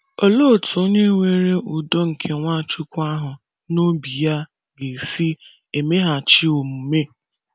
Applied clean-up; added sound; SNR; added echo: none; none; none; none.